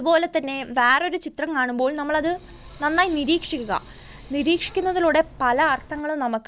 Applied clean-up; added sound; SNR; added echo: none; Hiss; 20 dB; none.